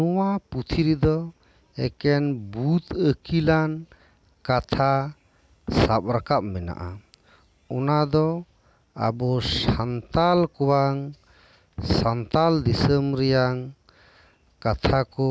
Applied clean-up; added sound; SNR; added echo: none; none; none; none.